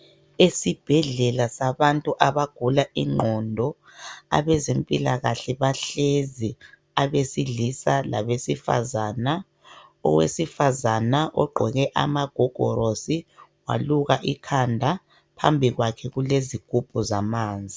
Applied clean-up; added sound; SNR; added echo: none; none; none; none.